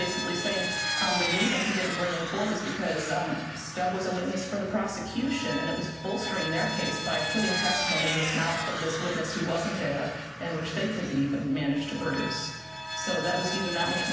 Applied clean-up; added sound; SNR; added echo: none; Vehicle; 3 dB; reverberation time 0.8 s.